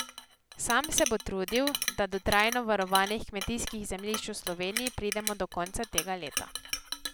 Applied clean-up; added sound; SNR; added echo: none; Chink, clink; 6 dB; none.